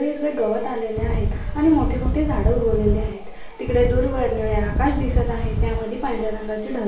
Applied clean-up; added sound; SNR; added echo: none; Wind; 0 dB; reverberation time 0.4 s.